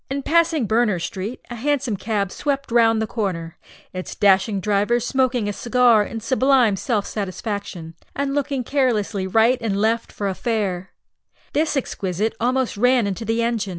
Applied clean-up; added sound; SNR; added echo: none; none; none; none.